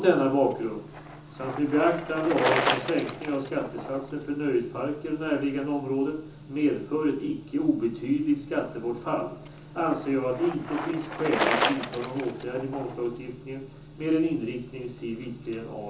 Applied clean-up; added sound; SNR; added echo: none; Bicycle; 8 dB; reverberation time 0.7 s.